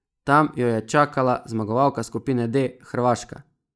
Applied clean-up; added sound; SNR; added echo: neural mask model Resemble Enhance denoiser.